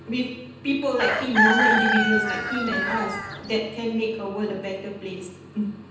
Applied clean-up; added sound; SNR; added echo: none; Chicken, rooster; -3 dB; reverberation time 0.9 s.